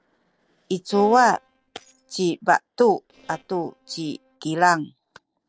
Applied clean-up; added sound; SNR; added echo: neural separator model SepFormer DNS4.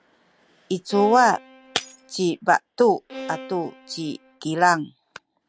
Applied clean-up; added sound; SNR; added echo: none; Bowed string instrument + Shatter; 14 dB; none.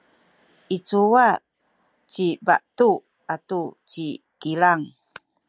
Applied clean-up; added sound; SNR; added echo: none; none; none; none.